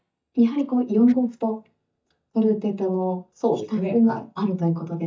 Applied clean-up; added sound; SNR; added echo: neural mask model DeepFilterNet 3.